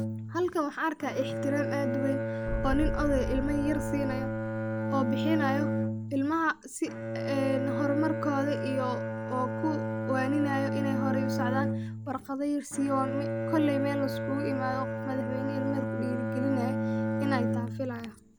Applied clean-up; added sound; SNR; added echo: none; Boom + Bowed string instrument; 0 dB; none.